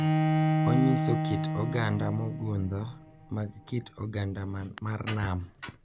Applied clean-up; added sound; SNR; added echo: none; Bowed string instrument; 0 dB; none.